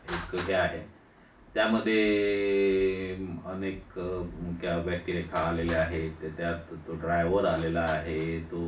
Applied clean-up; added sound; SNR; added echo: none; Traffic noise, roadway noise; 18 dB; reverberation time 0.3 s.